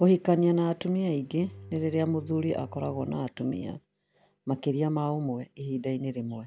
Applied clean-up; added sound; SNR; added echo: none; Bowed string instrument; 18 dB; none.